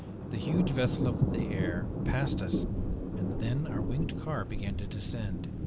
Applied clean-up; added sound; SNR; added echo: none; Thunder; -3 dB; none.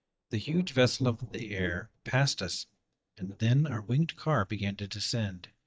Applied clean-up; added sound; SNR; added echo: neural mask model DeepFilterNet 3.